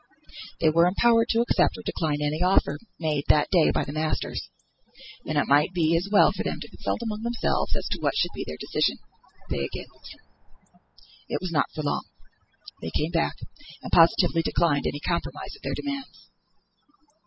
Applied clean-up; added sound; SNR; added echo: classical method spectral subtraction.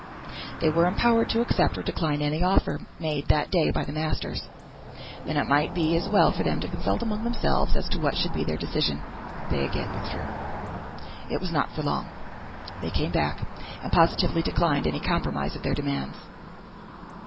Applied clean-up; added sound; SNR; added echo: none; Cricket / Motor vehicle (road); 5 dB; none.